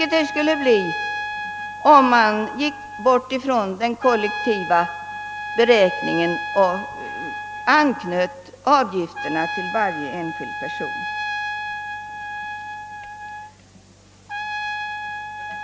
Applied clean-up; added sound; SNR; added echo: none; Trumpet; 8 dB; none.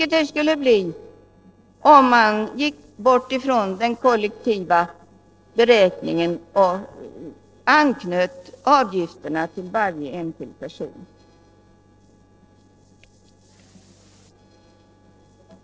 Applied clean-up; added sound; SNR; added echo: neural separator model SepFormer DNS4.